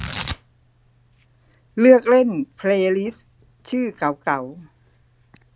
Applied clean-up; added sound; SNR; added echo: none; Tearing; 18 dB; none.